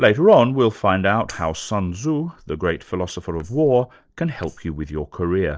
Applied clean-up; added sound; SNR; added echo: neural separator model SepFormer DNS4.